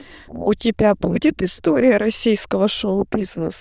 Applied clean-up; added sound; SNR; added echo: neural diffusion model UNIVERSE++.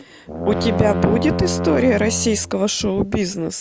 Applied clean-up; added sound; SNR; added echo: none; Brass instrument; 5 dB; none.